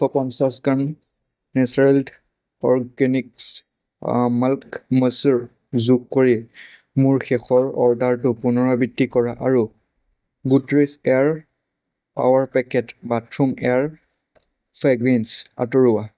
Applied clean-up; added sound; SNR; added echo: neural mask model DeepFilterNet 3.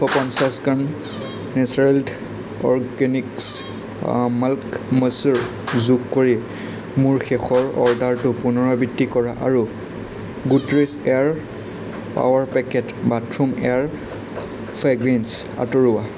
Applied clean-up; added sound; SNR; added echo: none; Squeak + Traffic noise, roadway noise; 16 dB; none.